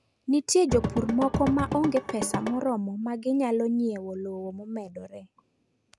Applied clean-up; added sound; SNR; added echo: none; Drum / Drum kit; 3 dB; none.